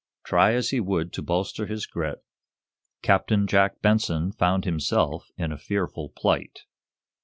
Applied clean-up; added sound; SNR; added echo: none; none; none; none.